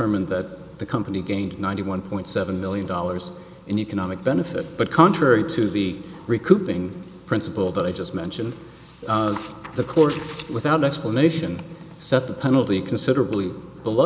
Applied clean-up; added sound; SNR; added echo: none; none; none; none.